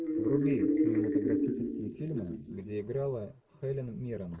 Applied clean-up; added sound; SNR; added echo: neural mask model Resemble Enhance denoiser.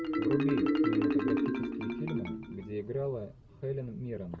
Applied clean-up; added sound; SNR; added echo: none; Marimba, xylophone; -5 dB; none.